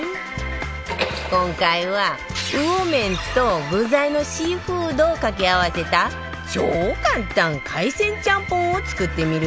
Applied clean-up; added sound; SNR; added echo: none; none; none; none.